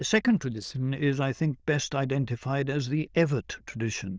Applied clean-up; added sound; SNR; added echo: neural diffusion model UNIVERSE++.